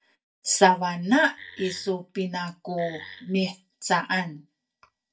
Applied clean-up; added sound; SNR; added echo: neural mask model DeepFilterNet 3.